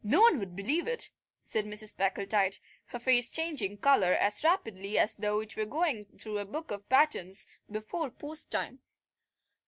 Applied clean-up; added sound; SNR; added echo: none; none; none; none.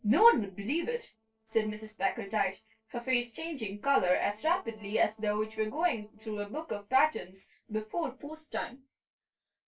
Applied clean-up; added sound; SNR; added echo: neural separator model SepFormer DNS4.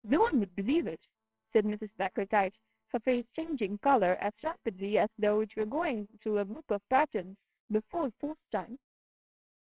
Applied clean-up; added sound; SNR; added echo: neural separator model SepFormer WHAMR!.